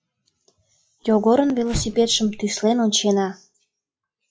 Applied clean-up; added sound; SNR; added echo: classical method log-MMSE.